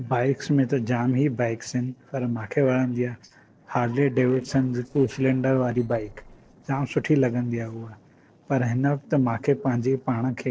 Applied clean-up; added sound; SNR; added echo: neural separator model SepFormer DNS4.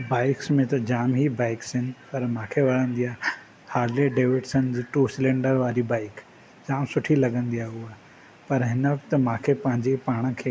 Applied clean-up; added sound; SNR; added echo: none; none; none; none.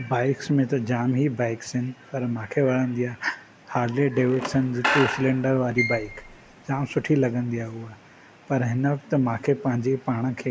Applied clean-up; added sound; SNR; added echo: none; Squeak / Screech; 6 dB; none.